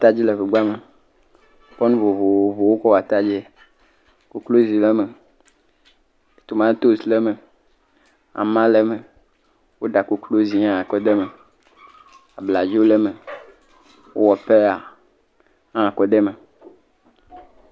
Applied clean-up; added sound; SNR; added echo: none; none; none; none.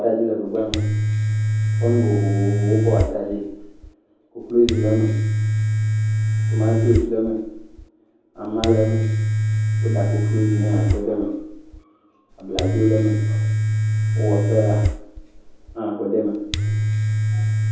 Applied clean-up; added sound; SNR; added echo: none; Domestic sounds, home sounds; -3 dB; reverberation time 0.9 s.